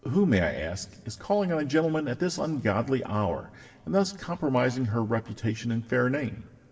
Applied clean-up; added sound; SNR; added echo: none; none; none; reverberation time 2.7 s.